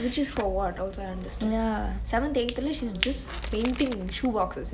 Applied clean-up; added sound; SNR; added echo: none; Crushing / Wood; 13 dB; none.